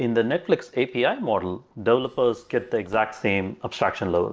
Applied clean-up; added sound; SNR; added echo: neural separator model SepFormer DNS4.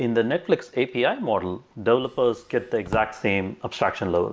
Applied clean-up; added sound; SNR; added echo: none; Drawer open or close; 16 dB; none.